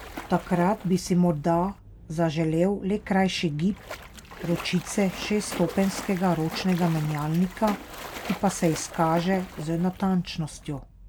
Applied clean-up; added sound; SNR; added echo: none; Splash, splatter; 15 dB; none.